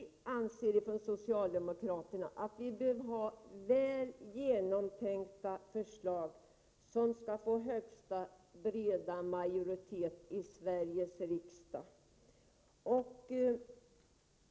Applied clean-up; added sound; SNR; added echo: none; none; none; none.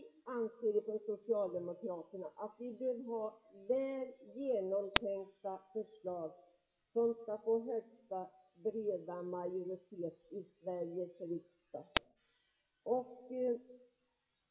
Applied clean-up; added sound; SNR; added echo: classical method WPE with log-MMSE.